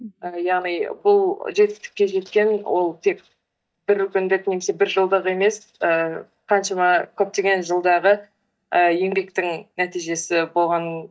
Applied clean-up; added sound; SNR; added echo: neural mask model DeepFilterNet 3.